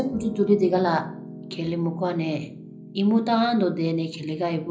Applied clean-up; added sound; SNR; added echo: none; Piano; 15 dB; reverberation time 0.5 s.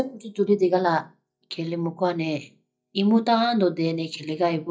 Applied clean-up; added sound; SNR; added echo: neural mask model DeepFilterNet 3.